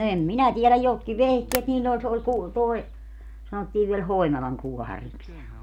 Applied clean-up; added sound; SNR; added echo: none; Tap; 14 dB; none.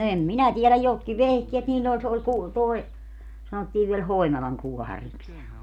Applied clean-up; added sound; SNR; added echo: none; none; none; none.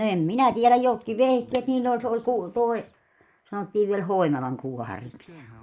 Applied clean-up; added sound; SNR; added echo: neural mask model Resemble Enhance denoiser.